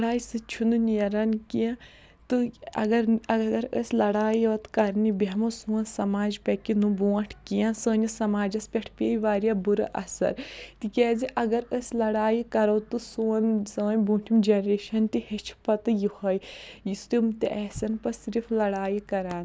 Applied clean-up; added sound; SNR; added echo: none; none; none; none.